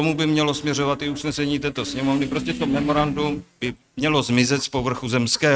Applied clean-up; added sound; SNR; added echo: neural mask model RNNoise.